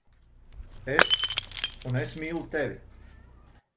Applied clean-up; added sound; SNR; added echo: none; Shatter / Crushing; -5 dB; none.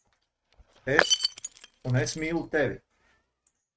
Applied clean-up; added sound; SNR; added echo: neural mask model RNNoise.